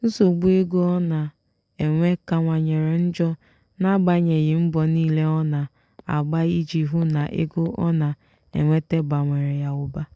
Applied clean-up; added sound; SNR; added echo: none; none; none; none.